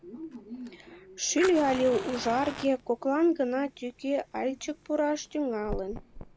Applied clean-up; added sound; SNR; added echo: none; Fire; 14 dB; none.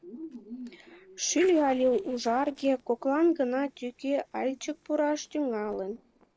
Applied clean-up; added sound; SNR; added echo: neural separator model SepFormer DNS4.